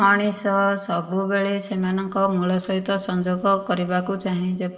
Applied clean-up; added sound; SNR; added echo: neural separator model SepFormer DNS4.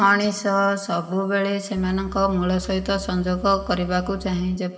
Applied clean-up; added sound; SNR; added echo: none; Engine; 14 dB; reverberation time 2.1 s.